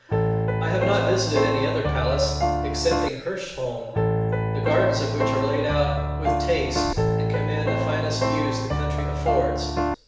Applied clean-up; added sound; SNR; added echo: none; Piano; -3 dB; reverberation time 0.9 s.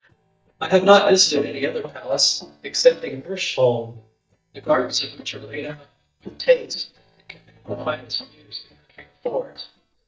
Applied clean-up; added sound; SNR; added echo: neural mask model DeepFilterNet 3.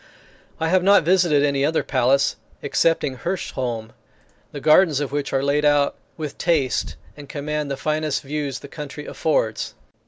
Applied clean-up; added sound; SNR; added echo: none; none; none; none.